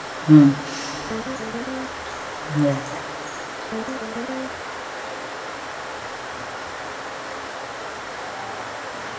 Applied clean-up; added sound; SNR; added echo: none; Guitar; 8 dB; none.